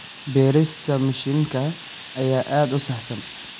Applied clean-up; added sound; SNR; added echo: none; Fire; 14 dB; none.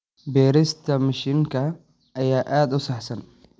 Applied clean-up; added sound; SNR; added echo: none; none; none; none.